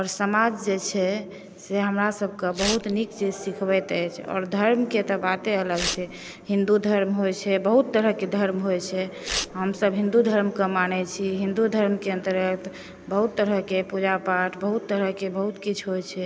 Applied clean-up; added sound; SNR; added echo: none; Tearing; 10 dB; none.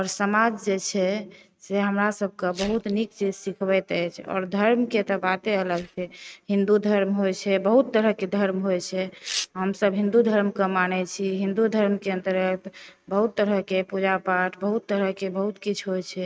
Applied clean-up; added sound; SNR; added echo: neural mask model RNNoise.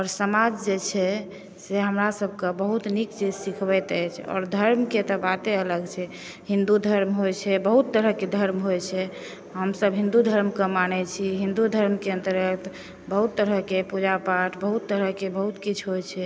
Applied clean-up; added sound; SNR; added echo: none; none; none; none.